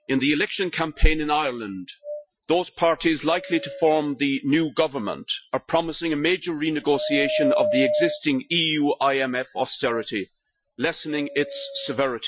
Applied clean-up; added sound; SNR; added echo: classical method Wiener filter.